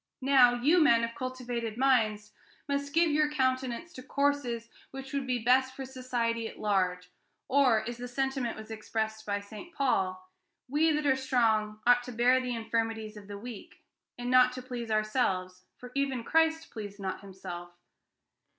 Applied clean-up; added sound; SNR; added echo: none; none; none; none.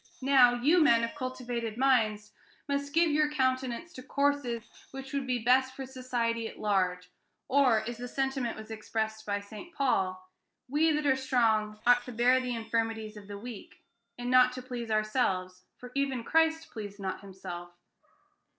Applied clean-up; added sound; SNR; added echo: neural separator model SepFormer DNS4.